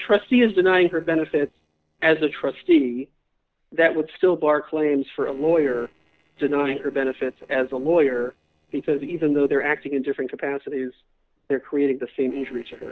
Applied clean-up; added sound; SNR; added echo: neural separator model SepFormer DNS4.